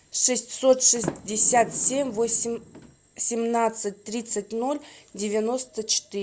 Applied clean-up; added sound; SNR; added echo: none; Sliding door; 13 dB; none.